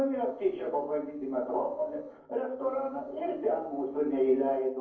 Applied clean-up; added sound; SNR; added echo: neural separator model SepFormer DNS4.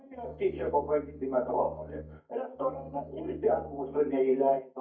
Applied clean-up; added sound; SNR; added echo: neural mask model DeepFilterNet 3.